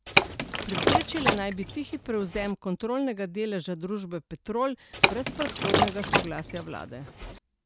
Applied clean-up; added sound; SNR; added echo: none; Liquid; -4 dB; none.